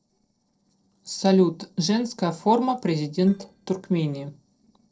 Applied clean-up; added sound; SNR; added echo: neural separator model SepFormer DNS4.